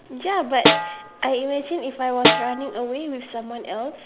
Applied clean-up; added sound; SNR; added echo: none; Snare drum; -2 dB; none.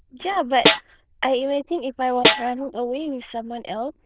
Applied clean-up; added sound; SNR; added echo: neural diffusion model UNIVERSE++.